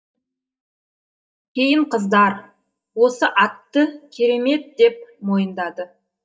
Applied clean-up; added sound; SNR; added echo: neural mask model DeepFilterNet 3.